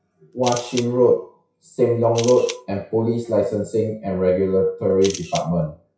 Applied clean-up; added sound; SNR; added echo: classical method WPE with log-MMSE.